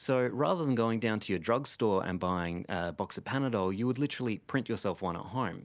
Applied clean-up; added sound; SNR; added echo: none; none; none; none.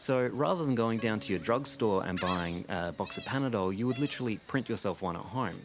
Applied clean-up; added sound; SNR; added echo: none; Organ + Gull, seagull; 17 dB; none.